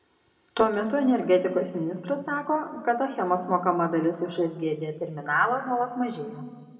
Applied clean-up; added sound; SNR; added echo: none; none; none; reverberation time 1.7 s.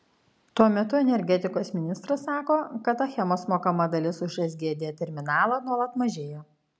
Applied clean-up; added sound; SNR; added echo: none; none; none; none.